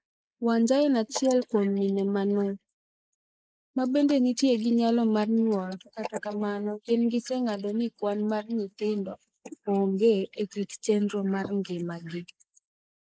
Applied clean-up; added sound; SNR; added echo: neural mask model Resemble Enhance denoiser.